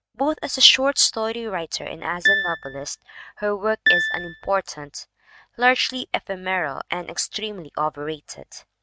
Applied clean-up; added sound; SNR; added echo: neural mask model RNNoise.